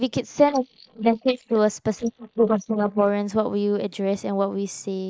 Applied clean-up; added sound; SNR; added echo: neural mask model Resemble Enhance denoiser.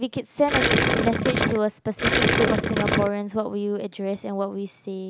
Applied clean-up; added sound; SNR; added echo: none; Gurgling; -5 dB; none.